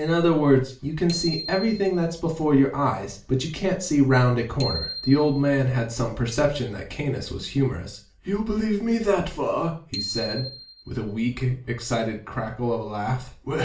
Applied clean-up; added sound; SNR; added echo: none; Bicycle bell; 15 dB; reverberation time 0.4 s.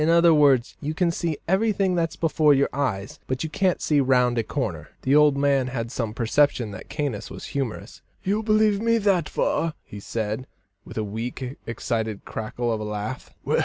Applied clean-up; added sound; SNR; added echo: none; none; none; none.